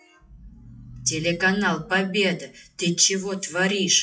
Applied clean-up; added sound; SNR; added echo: classical method WPE with log-MMSE.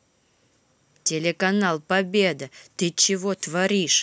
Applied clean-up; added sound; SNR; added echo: none; none; none; none.